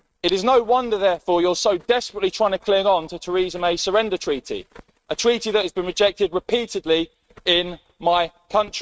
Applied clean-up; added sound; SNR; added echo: neural mask model RNNoise.